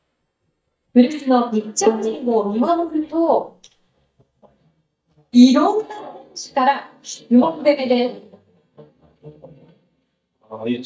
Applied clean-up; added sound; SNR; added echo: neural mask model DeepFilterNet 3.